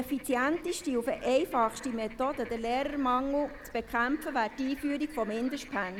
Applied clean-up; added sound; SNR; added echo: none; Bird / Frog; 17 dB; none.